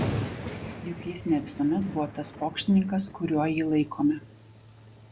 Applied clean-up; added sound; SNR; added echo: none; Thunder; 9 dB; none.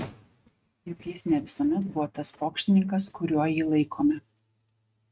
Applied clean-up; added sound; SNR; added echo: neural mask model RNNoise.